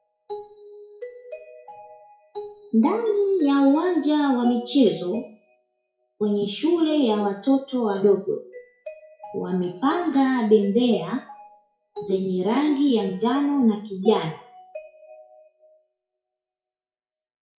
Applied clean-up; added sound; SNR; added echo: classical method WPE with log-MMSE.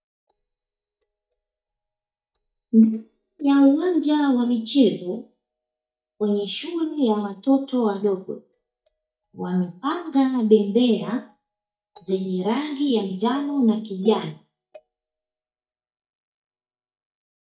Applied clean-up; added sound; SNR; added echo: neural mask model DeepFilterNet 3.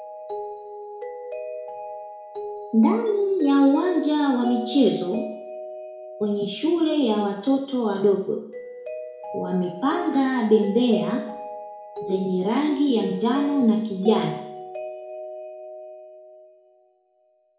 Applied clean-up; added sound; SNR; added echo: none; Mallet percussion; 11 dB; reverberation time 0.6 s.